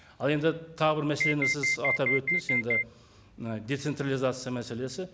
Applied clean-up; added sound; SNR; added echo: none; Alarm; -2 dB; none.